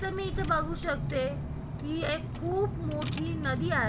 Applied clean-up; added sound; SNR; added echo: none; Engine / Car; 2 dB; none.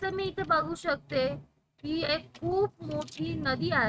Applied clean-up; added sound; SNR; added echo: neural mask model RNNoise.